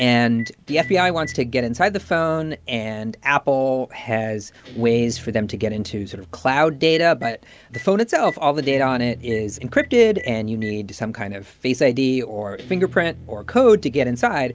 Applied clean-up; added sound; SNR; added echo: none; Telephone + Guitar; 19 dB; none.